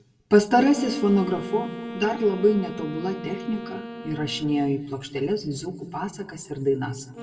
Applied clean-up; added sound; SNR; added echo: none; Wind instrument, woodwind instrument; 14 dB; reverberation time 1.3 s.